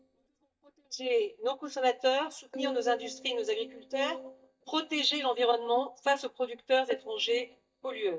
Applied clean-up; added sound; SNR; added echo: neural mask model DeepFilterNet 3.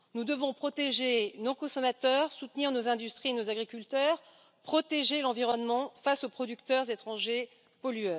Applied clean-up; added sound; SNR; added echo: none; none; none; none.